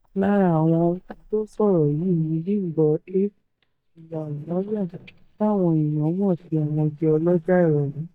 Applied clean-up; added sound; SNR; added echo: neural mask model DeepFilterNet 3.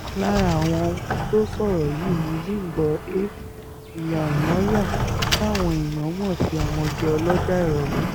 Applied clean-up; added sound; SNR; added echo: none; Sliding door; 2 dB; none.